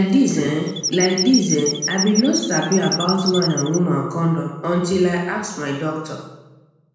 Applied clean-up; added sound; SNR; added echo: none; Squeak / Chirp, tweet; 6 dB; reverberation time 1.0 s.